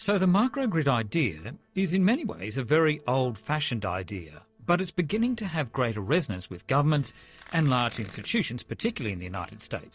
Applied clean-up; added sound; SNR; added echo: neural separator model SepFormer DNS4.